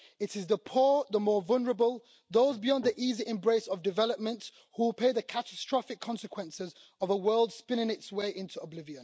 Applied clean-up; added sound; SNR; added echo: none; none; none; none.